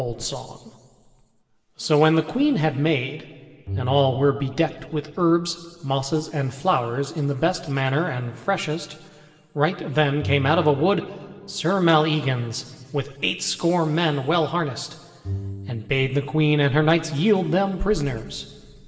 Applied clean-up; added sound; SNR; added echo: none; Bowed string instrument; 14 dB; reverberation time 1.6 s.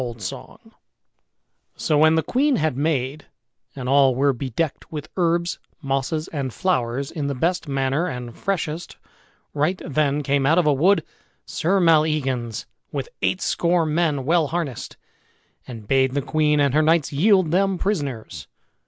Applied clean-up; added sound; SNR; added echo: none; none; none; none.